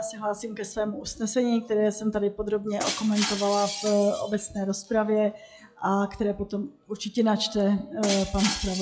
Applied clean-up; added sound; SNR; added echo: classical method log-MMSE.